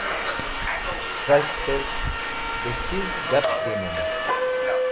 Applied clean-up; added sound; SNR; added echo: none; Subway, metro, underground; -3 dB; none.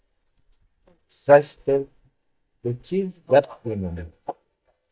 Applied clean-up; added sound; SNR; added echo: neural mask model DeepFilterNet 3.